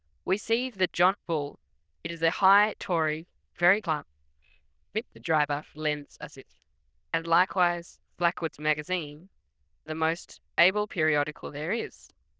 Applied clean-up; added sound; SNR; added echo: neural diffusion model UNIVERSE++.